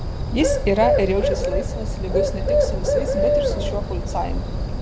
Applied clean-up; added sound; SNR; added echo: none; Bird; -4 dB; none.